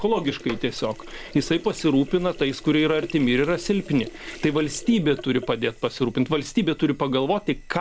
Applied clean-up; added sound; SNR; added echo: none; Sink (filling or washing); 16 dB; none.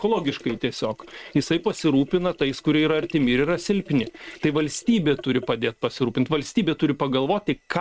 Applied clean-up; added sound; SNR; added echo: neural mask model RNNoise.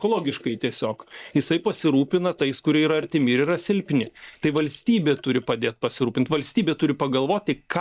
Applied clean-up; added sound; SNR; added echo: neural mask model DeepFilterNet 3.